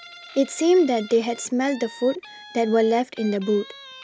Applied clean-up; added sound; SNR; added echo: none; Guitar; 20 dB; none.